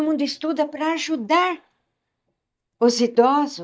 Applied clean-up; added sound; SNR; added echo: neural mask model DeepFilterNet 3.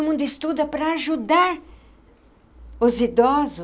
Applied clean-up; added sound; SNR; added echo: none; none; none; none.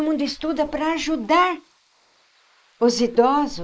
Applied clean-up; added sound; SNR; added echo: neural mask model Resemble Enhance denoiser.